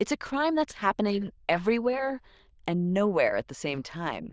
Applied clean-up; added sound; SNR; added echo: neural diffusion model UNIVERSE++.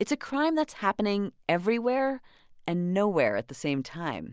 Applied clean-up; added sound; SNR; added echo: none; none; none; none.